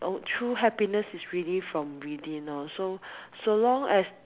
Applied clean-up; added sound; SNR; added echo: none; none; none; none.